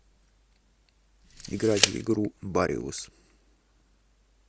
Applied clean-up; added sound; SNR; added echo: none; Tick; 1 dB; none.